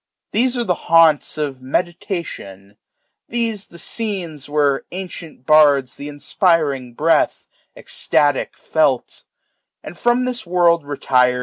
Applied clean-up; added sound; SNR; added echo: none; none; none; none.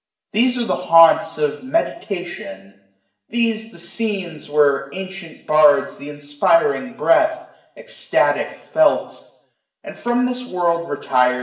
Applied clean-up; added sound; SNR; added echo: none; none; none; reverberation time 0.7 s.